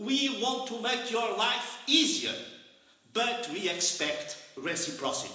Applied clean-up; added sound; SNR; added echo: none; none; none; reverberation time 1.0 s.